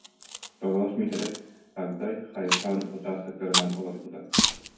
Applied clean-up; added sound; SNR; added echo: none; Chewing, mastication; 0 dB; reverberation time 0.9 s.